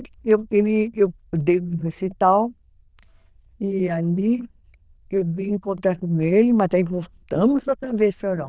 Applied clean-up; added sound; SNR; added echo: neural diffusion model UNIVERSE++.